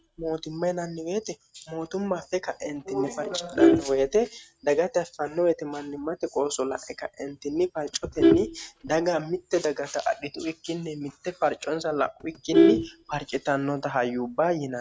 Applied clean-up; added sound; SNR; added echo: neural mask model RNNoise.